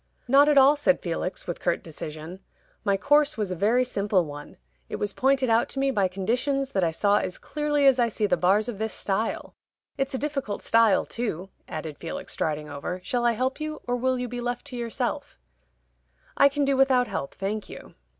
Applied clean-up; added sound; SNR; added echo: none; none; none; none.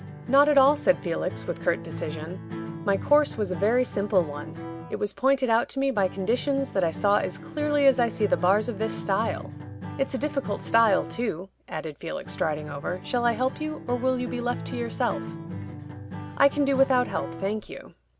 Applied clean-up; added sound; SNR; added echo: none; Acoustic guitar; 11 dB; none.